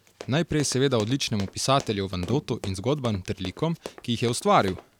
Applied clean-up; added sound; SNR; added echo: none; Run; 17 dB; none.